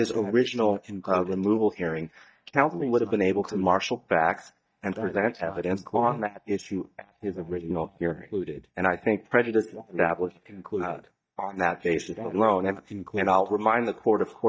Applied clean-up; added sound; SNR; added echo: neural mask model DeepFilterNet 3.